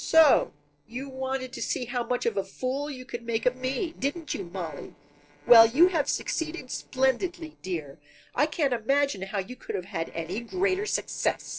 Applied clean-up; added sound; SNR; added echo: neural separator model SepFormer DNS4.